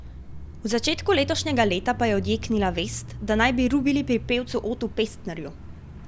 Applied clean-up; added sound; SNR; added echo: none; Mechanisms / Bicycle; 10 dB; none.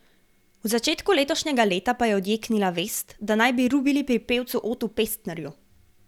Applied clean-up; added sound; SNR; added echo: none; none; none; none.